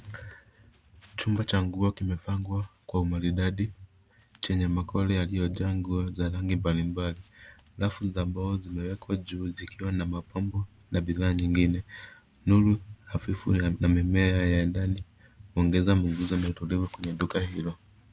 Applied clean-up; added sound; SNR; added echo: none; none; none; none.